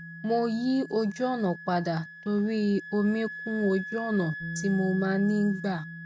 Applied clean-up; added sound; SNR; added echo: none; Wind instrument, woodwind instrument + Bass guitar; 12 dB; none.